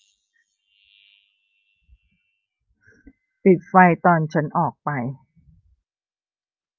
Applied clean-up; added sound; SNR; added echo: none; none; none; none.